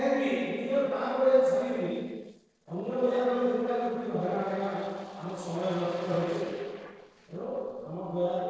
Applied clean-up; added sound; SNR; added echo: neural separator model SepFormer DNS4.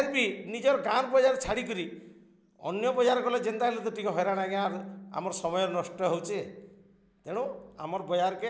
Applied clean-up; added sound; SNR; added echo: none; none; none; none.